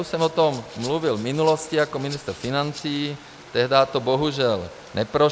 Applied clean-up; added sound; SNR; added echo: none; Stream + Rattle (instrument); 19 dB; none.